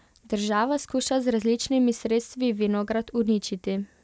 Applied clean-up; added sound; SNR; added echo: none; none; none; none.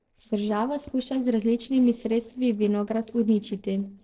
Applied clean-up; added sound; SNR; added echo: neural separator model SepFormer DNS4.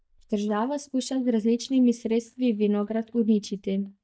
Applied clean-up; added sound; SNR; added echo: neural mask model DeepFilterNet 3.